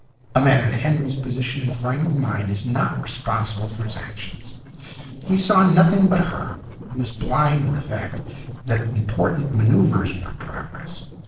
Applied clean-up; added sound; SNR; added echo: neural separator model SepFormer DNS4.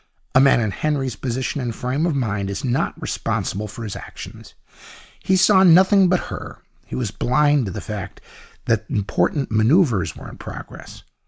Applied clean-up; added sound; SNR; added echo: none; none; none; none.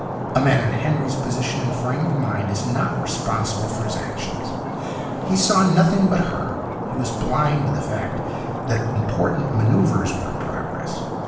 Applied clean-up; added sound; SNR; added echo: none; Stream; 4 dB; reverberation time 1.0 s.